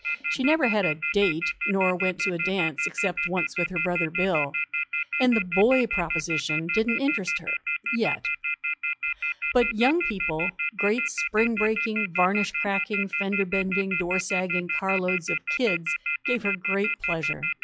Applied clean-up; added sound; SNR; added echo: classical method log-MMSE.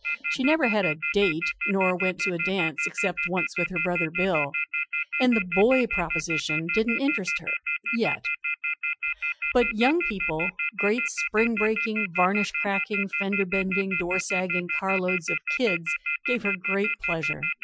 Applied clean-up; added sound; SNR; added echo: classical method Wiener filter.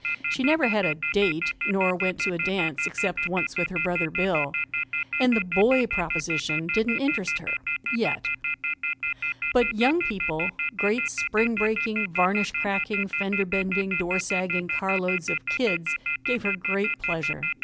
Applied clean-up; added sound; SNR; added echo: none; Telephone; 1 dB; none.